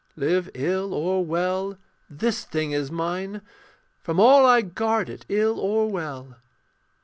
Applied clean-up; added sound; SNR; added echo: none; none; none; none.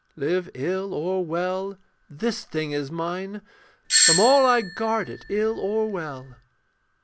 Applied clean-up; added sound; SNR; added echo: none; Doorbell; 0 dB; none.